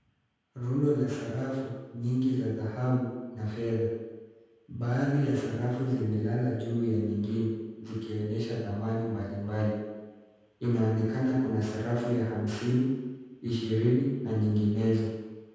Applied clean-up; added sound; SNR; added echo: none; none; none; reverberation time 1.2 s.